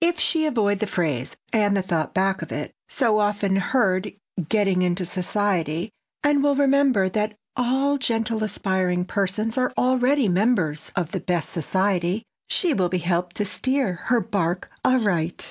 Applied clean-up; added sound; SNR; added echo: none; none; none; none.